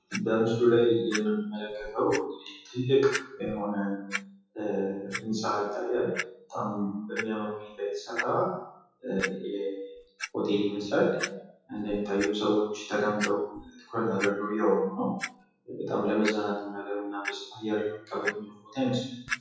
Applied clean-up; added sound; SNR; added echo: classical method WPE with log-MMSE.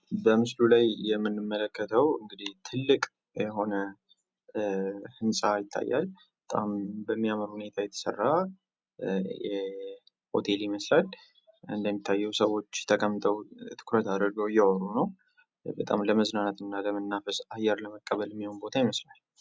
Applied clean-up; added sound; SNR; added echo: none; none; none; none.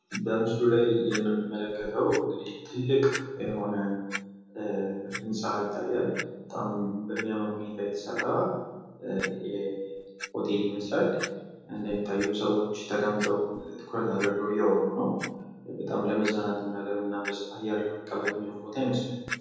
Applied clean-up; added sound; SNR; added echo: none; Clock; 14 dB; reverberation time 1.3 s.